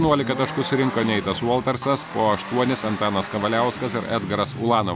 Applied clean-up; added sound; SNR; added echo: none; Accelerating, revving, vroom; 10 dB; none.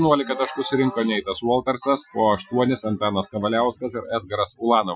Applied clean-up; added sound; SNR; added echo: classical method Wiener filter.